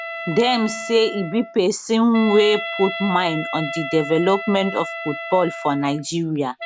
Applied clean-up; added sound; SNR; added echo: none; Wind instrument, woodwind instrument; 10 dB; none.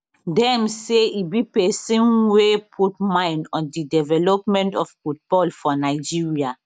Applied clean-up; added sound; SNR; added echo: none; none; none; none.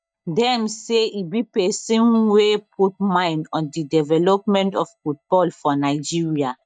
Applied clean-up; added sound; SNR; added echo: neural mask model DeepFilterNet 3.